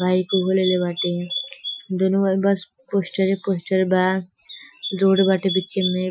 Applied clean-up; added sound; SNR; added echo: classical method Wiener filter.